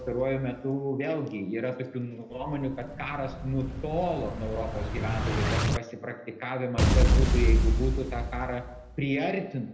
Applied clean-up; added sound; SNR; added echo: none; Explosion; -3 dB; reverberation time 0.6 s.